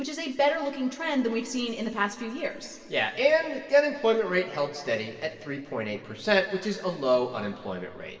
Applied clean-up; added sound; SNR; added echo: none; none; none; reverberation time 2.3 s.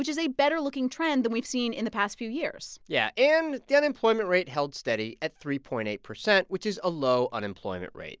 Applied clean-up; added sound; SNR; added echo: none; none; none; none.